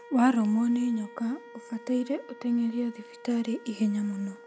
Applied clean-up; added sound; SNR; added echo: none; Wind instrument, woodwind instrument; 20 dB; none.